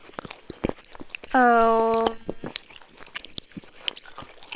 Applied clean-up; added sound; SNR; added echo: neural separator model SepFormer WHAM!.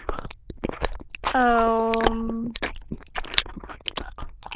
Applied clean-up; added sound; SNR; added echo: neural diffusion model UNIVERSE++.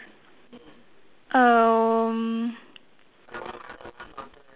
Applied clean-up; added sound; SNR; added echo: none; none; none; none.